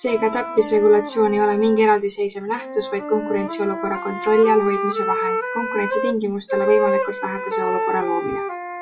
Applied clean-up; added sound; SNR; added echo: classical method WPE with log-MMSE.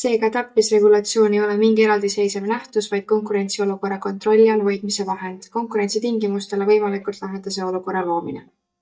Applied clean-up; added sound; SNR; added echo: neural mask model DeepFilterNet 3.